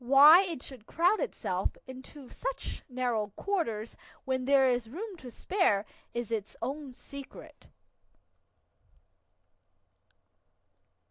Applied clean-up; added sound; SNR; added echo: none; none; none; none.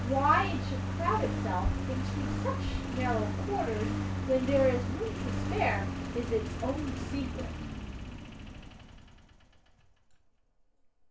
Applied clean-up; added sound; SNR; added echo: none; Engine; 1 dB; reverberation time 0.3 s.